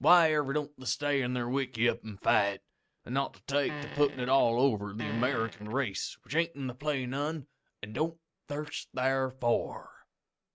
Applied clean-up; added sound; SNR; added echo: neural mask model RNNoise.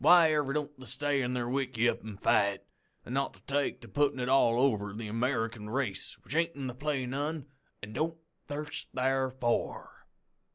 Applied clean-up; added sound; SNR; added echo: none; none; none; none.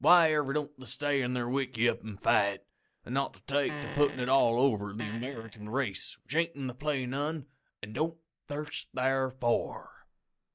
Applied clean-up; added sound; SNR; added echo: neural mask model DeepFilterNet 3.